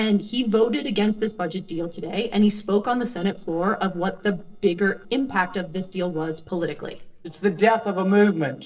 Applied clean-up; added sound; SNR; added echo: neural separator model SepFormer DNS4.